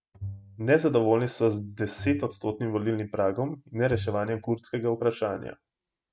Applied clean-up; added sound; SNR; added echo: neural mask model RNNoise.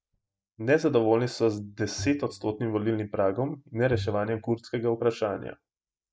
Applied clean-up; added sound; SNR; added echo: neural mask model DeepFilterNet 3.